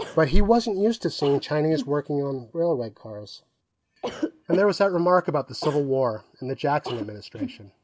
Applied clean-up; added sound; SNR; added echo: none; Cough; 14 dB; none.